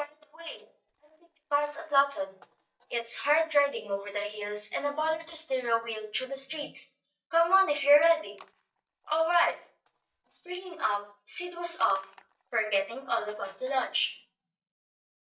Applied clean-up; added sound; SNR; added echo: neural mask model DeepFilterNet 3.